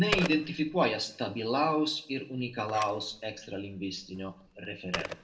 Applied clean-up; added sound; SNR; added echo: none; Telephone; 11 dB; reverberation time 0.5 s.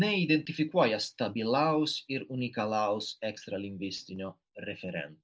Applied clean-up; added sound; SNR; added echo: none; none; none; none.